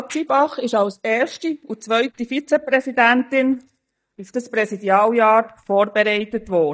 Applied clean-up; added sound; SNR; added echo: neural mask model DeepFilterNet 3.